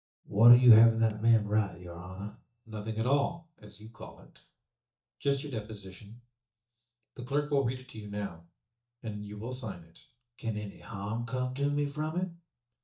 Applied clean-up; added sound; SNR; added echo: neural mask model DeepFilterNet 3.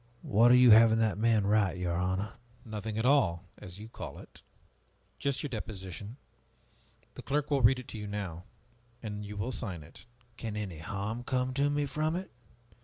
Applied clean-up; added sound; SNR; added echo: none; none; none; none.